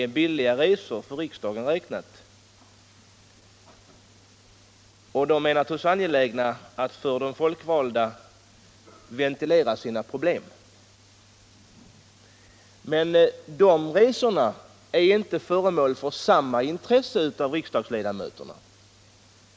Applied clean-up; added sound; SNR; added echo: none; none; none; none.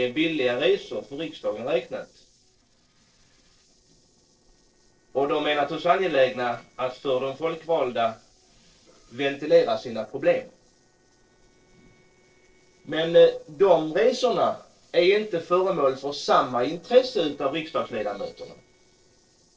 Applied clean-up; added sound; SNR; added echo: neural separator model SepFormer DNS4.